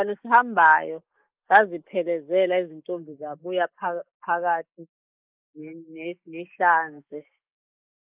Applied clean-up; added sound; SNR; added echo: neural mask model Resemble Enhance denoiser.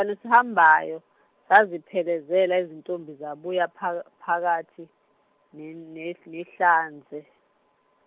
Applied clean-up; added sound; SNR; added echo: none; none; none; none.